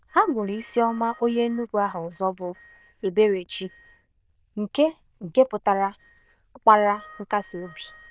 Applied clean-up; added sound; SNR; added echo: neural diffusion model UNIVERSE++.